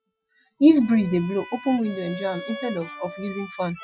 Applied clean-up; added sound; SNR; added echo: classical method Wiener filter.